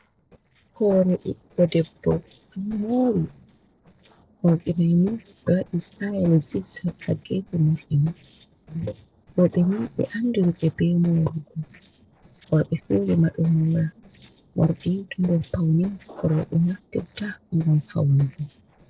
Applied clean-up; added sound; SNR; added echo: neural separator model SepFormer DNS4.